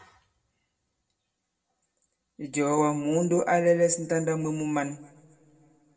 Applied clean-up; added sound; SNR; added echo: none; none; none; reverberation time 1.1 s.